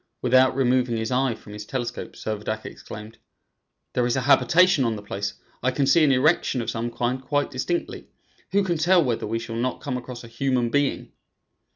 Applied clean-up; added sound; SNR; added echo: none; none; none; none.